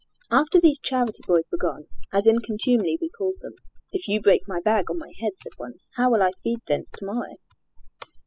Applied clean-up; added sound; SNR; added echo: classical method spectral subtraction.